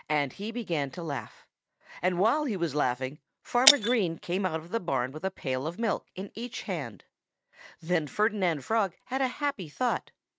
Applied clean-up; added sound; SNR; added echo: neural mask model RNNoise.